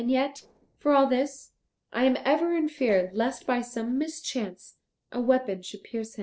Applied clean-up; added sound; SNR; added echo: neural separator model SepFormer DNS4.